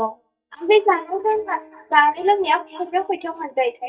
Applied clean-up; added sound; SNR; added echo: neural mask model DeepFilterNet 3.